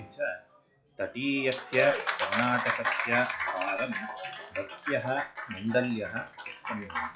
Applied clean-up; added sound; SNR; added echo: classical method WPE with log-MMSE.